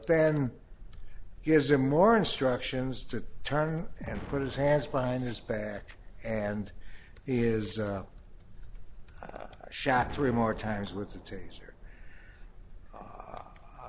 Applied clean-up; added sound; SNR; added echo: none; Explosion; 20 dB; none.